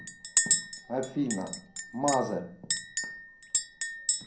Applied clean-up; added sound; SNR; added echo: none; Chink, clink; -5 dB; reverberation time 0.5 s.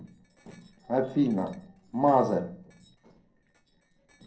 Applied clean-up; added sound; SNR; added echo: neural separator model SepFormer DNS4.